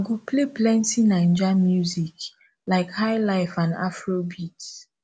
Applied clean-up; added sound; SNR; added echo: none; none; none; none.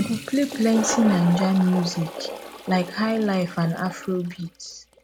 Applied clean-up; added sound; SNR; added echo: none; Toilet flush; 10 dB; none.